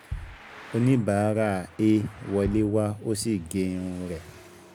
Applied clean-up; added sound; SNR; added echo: none; Traffic noise, roadway noise + Bass drum; 17 dB; none.